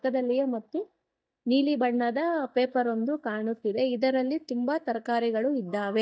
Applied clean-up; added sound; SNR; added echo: neural mask model DeepFilterNet 3.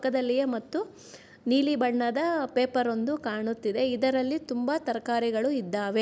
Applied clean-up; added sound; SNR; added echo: none; none; none; none.